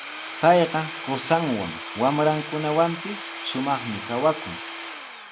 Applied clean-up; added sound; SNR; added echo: none; Tools / Domestic sounds, home sounds; 11 dB; none.